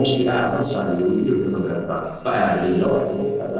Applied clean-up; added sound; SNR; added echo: neural separator model SepFormer DNS4.